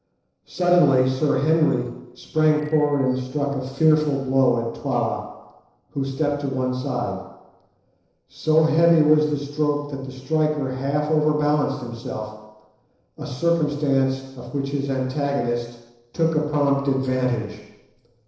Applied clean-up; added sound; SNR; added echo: neural separator model SepFormer DNS4.